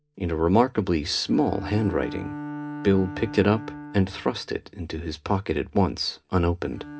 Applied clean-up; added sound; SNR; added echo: none; Bowed string instrument; 14 dB; reverberation time 0.3 s.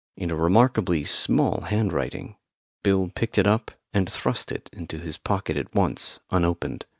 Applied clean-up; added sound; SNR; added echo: none; none; none; none.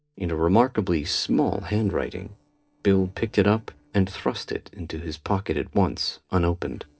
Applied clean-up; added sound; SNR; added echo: neural separator model SepFormer DNS4.